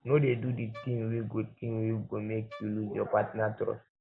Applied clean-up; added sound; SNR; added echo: none; Wind instrument, woodwind instrument; 19 dB; none.